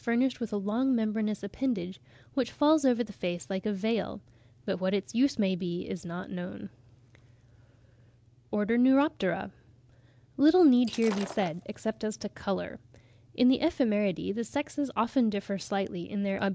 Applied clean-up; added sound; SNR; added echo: none; Shatter; 14 dB; none.